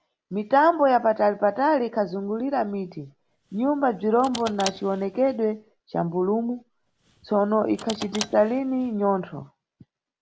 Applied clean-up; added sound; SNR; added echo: none; Car; 16 dB; none.